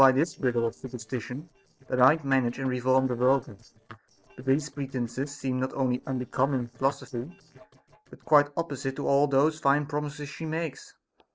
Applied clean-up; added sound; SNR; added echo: neural separator model SepFormer DNS4.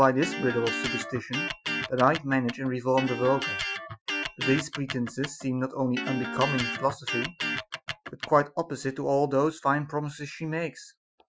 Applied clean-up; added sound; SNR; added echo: classical method Wiener filter.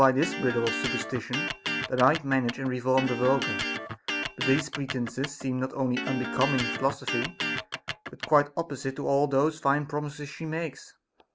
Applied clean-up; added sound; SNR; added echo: none; Electric guitar; 5 dB; none.